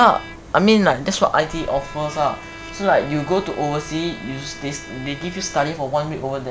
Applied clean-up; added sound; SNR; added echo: none; Bowed string instrument; 18 dB; none.